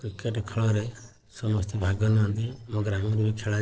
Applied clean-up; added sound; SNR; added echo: neural separator model SepFormer DNS4.